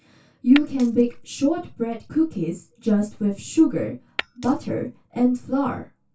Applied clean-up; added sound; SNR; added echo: none; Glass; 12 dB; reverberation time 0.2 s.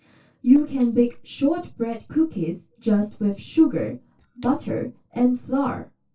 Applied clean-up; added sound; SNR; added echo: neural separator model SepFormer DNS4.